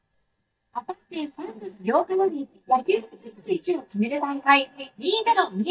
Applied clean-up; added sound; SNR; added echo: neural mask model DeepFilterNet 3.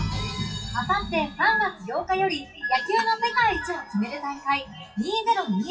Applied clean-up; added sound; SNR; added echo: classical method WPE with log-MMSE.